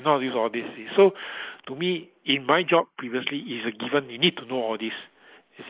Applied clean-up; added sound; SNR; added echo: neural mask model Resemble Enhance denoiser.